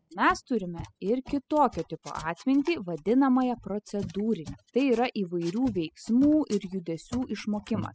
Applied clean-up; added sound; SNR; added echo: classical method spectral subtraction.